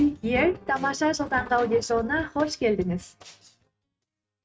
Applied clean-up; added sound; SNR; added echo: neural mask model RNNoise.